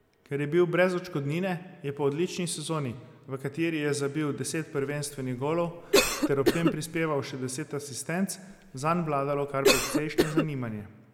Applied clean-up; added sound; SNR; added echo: none; Cough; -1 dB; none.